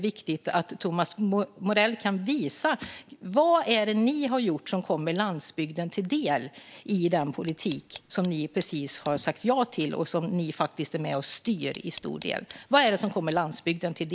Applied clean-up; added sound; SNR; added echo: none; Tick; 20 dB; none.